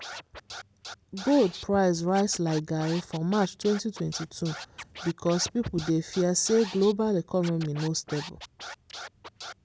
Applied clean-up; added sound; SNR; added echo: none; Scratching (performance technique); 15 dB; none.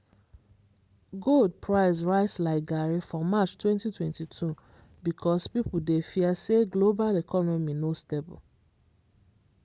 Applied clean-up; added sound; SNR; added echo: none; none; none; none.